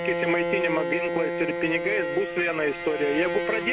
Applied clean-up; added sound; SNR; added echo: none; Bowed string instrument; 2 dB; none.